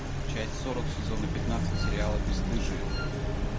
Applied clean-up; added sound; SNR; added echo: none; Wind instrument, woodwind instrument; 16 dB; none.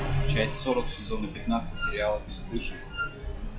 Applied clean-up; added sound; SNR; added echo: classical method log-MMSE.